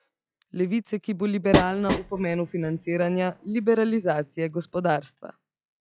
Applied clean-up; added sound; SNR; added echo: classical method log-MMSE.